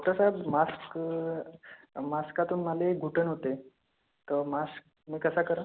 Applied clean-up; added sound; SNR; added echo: none; none; none; none.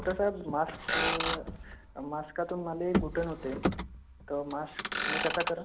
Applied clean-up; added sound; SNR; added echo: none; Motor vehicle (road); -2 dB; none.